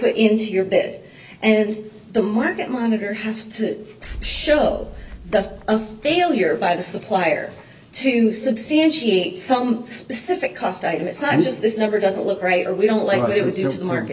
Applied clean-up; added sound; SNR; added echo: none; Boom; 16 dB; none.